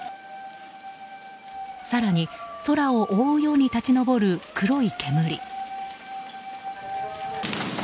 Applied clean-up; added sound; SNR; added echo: none; none; none; none.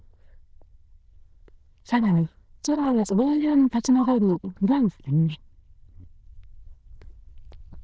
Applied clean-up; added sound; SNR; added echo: neural diffusion model UNIVERSE++.